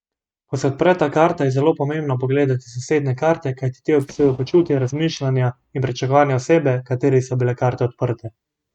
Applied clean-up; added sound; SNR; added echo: neural mask model RNNoise.